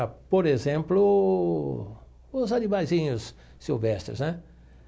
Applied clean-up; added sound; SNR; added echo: none; none; none; none.